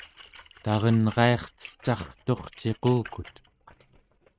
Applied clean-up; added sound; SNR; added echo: neural mask model RNNoise.